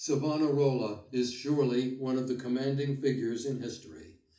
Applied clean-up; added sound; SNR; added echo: none; none; none; reverberation time 0.4 s.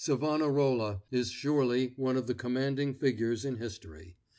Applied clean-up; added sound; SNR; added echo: none; none; none; none.